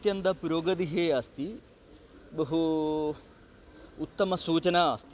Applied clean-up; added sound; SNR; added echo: none; none; none; none.